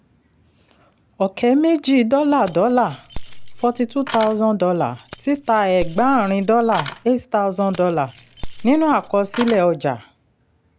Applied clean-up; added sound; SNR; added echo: none; Keys jangling; 12 dB; none.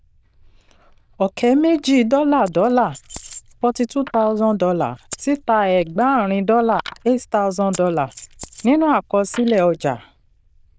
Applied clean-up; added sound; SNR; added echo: neural diffusion model UNIVERSE++.